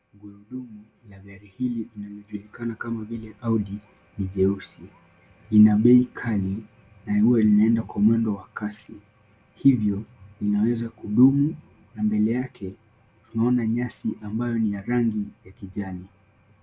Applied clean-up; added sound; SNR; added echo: none; none; none; none.